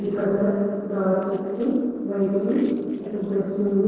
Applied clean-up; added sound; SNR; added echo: neural separator model SepFormer DNS4.